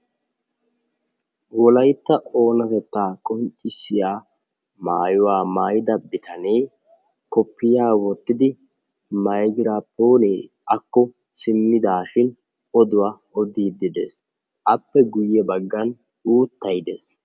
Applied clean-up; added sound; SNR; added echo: none; none; none; none.